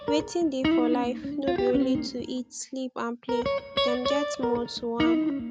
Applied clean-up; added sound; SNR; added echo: none; Guitar; -2 dB; none.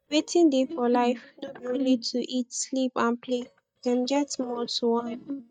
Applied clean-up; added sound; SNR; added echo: neural mask model DeepFilterNet 3.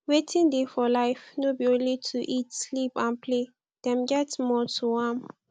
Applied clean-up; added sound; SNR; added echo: none; none; none; none.